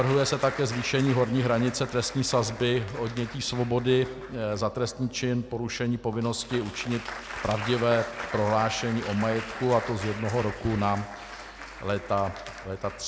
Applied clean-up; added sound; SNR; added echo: none; Applause; 13 dB; none.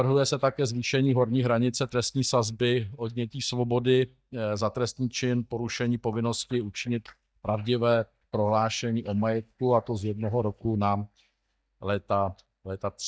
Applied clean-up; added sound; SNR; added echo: neural mask model DeepFilterNet 3.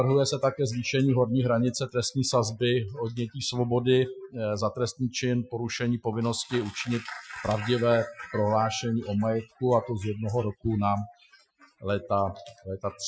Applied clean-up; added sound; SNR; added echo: classical method Wiener filter.